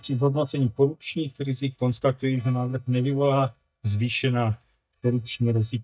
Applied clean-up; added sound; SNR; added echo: neural mask model DeepFilterNet 3.